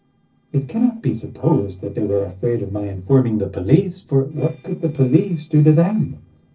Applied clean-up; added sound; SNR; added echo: neural separator model SepFormer DNS4.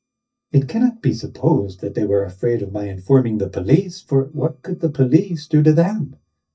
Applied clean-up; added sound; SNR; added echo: neural mask model DeepFilterNet 3.